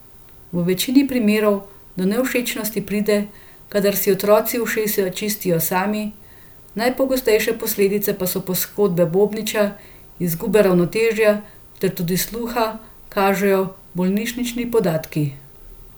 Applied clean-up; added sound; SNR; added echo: none; none; none; none.